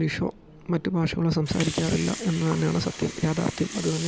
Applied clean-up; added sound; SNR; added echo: none; Water; 13 dB; none.